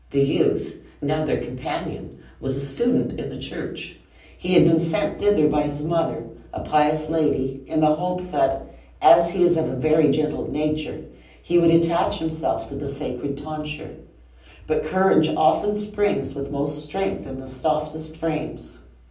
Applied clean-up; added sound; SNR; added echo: none; none; none; reverberation time 0.6 s.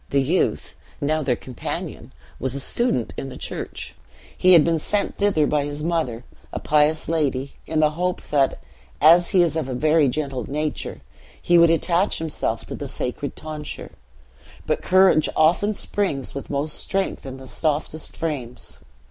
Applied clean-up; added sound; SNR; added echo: none; none; none; none.